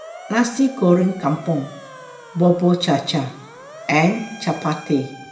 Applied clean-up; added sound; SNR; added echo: none; Motor vehicle (road) / Siren; 19 dB; reverberation time 1.0 s.